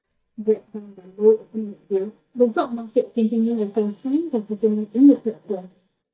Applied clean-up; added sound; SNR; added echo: neural mask model DeepFilterNet 3.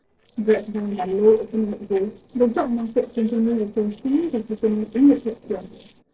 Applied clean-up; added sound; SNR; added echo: neural separator model SepFormer DNS4.